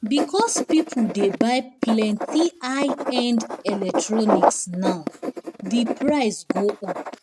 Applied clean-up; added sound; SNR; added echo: neural mask model RNNoise.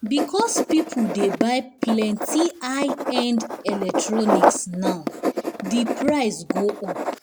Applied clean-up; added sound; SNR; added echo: none; Writing; 1 dB; none.